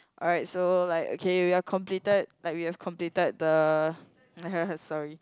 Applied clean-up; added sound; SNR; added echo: none; none; none; none.